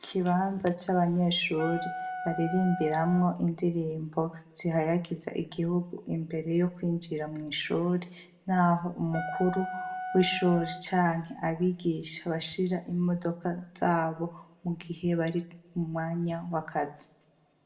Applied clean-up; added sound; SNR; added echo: none; Wind instrument, woodwind instrument; 8 dB; reverberation time 0.4 s.